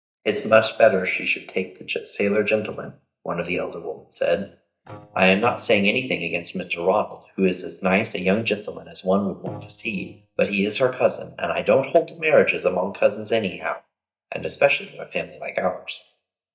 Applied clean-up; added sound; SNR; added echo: neural mask model DeepFilterNet 3.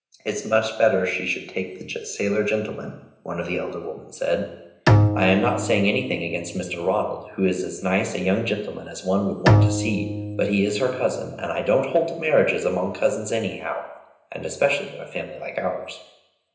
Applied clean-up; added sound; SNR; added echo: none; Bowed string instrument; 0 dB; reverberation time 0.9 s.